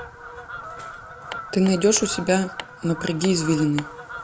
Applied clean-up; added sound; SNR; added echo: none; Fowl + Hammer; 12 dB; none.